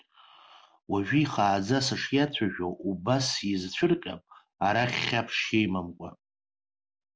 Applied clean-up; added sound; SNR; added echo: none; none; none; none.